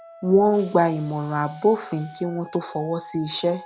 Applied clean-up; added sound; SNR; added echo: none; Wind instrument, woodwind instrument + Hiss; 19 dB; none.